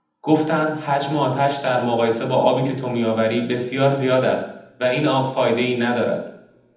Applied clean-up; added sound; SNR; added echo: none; none; none; reverberation time 0.8 s.